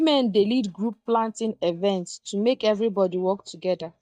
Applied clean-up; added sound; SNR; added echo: neural mask model DeepFilterNet 3.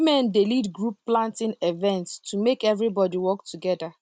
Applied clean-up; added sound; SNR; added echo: none; none; none; none.